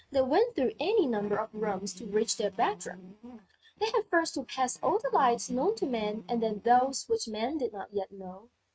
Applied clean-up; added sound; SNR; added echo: neural mask model RNNoise.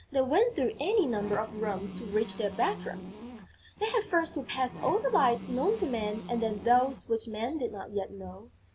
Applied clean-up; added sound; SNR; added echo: none; Buzz; 13 dB; none.